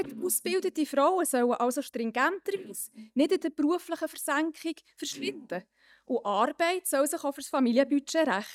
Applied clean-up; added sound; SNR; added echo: neural mask model DeepFilterNet 3.